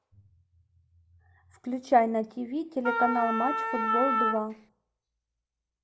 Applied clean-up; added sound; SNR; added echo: none; Wind instrument, woodwind instrument; -2 dB; none.